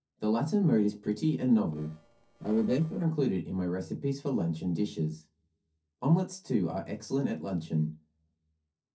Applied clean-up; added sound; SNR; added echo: neural separator model SepFormer DNS4.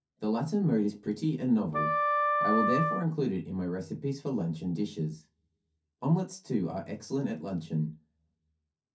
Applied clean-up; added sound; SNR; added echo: none; Wind instrument, woodwind instrument; -1 dB; reverberation time 0.3 s.